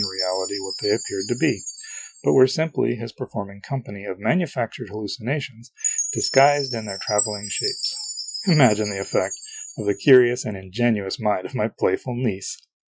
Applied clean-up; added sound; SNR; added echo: classical method Wiener filter.